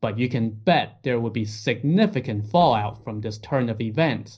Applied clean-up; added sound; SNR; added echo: neural separator model SepFormer DNS4.